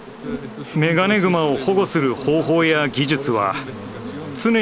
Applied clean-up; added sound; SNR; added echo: none; Insect; 15 dB; none.